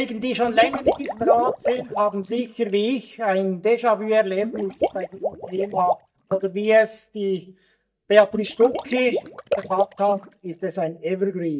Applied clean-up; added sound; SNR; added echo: neural mask model DeepFilterNet 3.